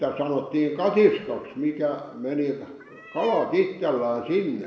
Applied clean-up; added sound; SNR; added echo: none; Cat; 20 dB; reverberation time 1.0 s.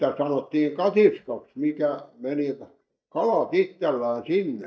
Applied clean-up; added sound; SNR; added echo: neural mask model DeepFilterNet 3.